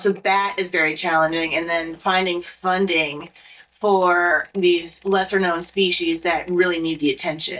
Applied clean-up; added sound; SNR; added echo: neural mask model DeepFilterNet 3.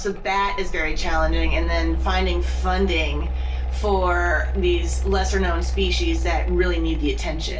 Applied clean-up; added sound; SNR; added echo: none; Mechanical fan; -2 dB; reverberation time 0.2 s.